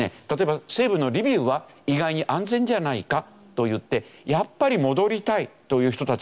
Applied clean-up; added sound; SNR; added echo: none; none; none; none.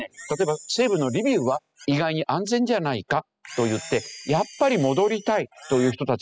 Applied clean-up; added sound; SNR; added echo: classical method spectral subtraction.